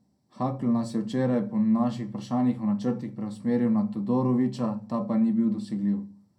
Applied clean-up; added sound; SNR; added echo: none; none; none; reverberation time 0.2 s.